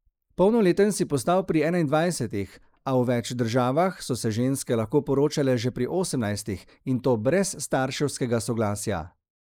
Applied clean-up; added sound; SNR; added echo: neural mask model Resemble Enhance denoiser.